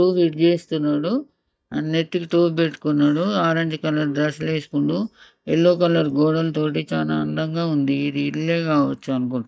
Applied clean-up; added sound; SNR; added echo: neural mask model DeepFilterNet 3.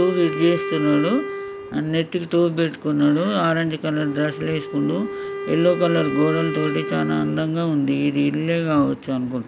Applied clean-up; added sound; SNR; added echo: none; Wind instrument, woodwind instrument; 10 dB; none.